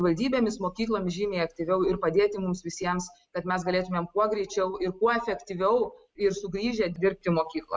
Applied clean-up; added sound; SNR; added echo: none; none; none; none.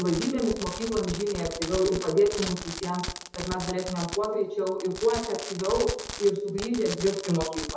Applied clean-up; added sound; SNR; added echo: none; Fireworks; 10 dB; reverberation time 0.7 s.